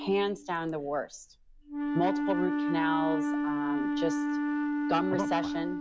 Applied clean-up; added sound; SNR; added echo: none; Wind instrument, woodwind instrument; -2 dB; none.